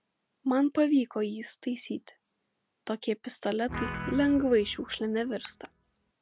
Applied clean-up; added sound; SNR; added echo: none; Guitar; 11 dB; none.